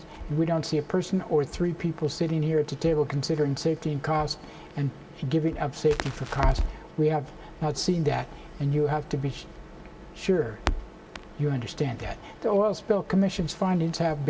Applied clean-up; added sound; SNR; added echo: none; Crackle; 10 dB; reverberation time 1.2 s.